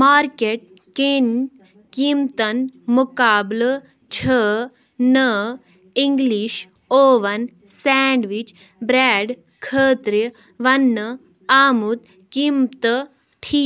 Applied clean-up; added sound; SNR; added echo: none; none; none; none.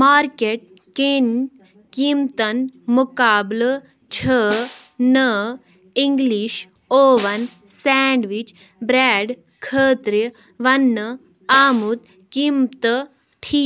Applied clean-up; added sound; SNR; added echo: none; Snare drum; 19 dB; none.